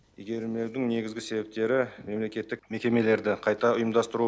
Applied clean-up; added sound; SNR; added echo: none; none; none; none.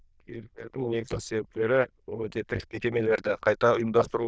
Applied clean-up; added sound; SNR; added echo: neural diffusion model UNIVERSE++.